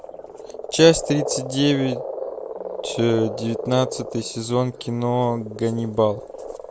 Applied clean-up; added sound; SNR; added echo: none; Frog; 9 dB; none.